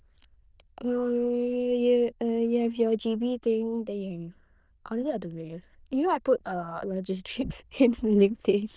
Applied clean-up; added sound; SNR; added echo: neural diffusion model UNIVERSE++.